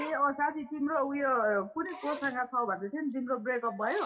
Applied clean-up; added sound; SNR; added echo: classical method WPE with log-MMSE.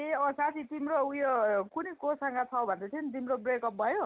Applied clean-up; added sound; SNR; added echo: none; none; none; none.